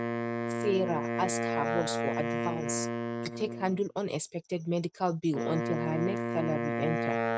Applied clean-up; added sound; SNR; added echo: neural mask model RNNoise.